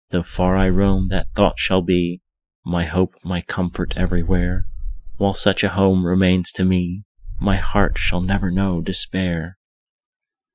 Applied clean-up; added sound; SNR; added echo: classical method Wiener filter.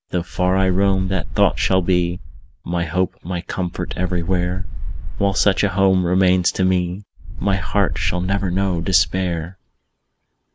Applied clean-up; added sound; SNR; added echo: none; Wind; 1 dB; none.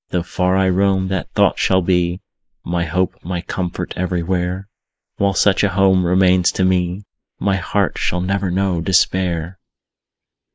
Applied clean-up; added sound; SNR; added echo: neural mask model Resemble Enhance denoiser.